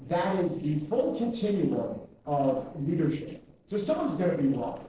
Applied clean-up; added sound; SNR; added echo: neural separator model SepFormer DNS4.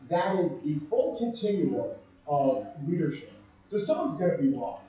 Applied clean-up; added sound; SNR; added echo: classical method WPE with log-MMSE.